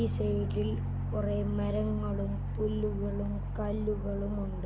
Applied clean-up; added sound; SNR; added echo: none; Piano; 0 dB; none.